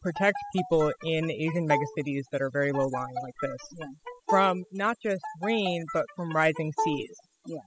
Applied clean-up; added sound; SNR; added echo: classical method spectral subtraction.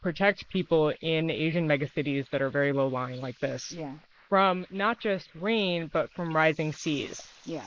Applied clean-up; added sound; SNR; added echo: neural mask model Resemble Enhance denoiser.